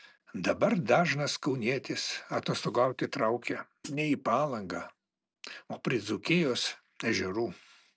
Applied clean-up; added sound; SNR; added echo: none; Hi-hat; 16 dB; none.